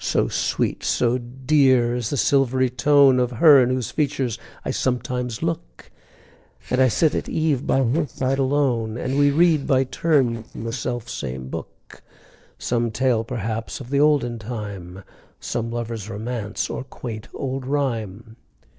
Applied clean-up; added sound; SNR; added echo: neural separator model SepFormer DNS4.